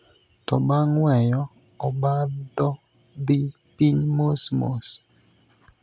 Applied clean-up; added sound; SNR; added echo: none; none; none; none.